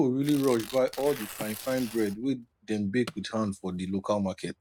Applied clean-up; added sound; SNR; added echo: none; Tearing + Wood; 16 dB; none.